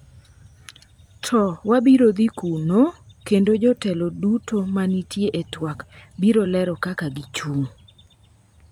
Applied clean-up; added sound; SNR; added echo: none; none; none; none.